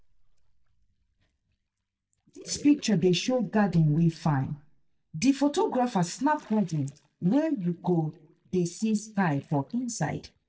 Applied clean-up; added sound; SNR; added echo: neural mask model DeepFilterNet 3.